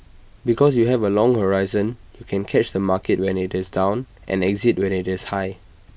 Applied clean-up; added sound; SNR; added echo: none; none; none; none.